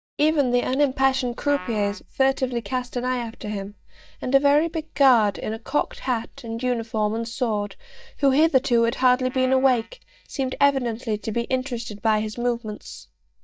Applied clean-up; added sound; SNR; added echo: neural mask model DeepFilterNet 3.